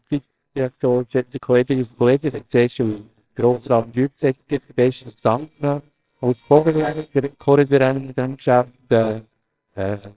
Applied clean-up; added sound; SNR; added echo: neural separator model SepFormer WHAMR!.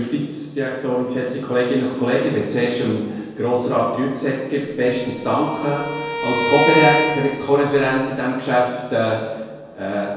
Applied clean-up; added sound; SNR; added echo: none; Bowed string instrument; 3 dB; reverberation time 1.2 s.